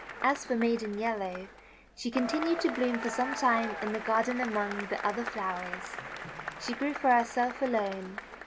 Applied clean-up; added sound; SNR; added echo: none; Applause / Crowd / Cheering; 9 dB; none.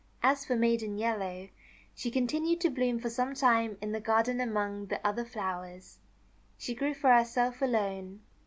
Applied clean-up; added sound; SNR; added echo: none; none; none; none.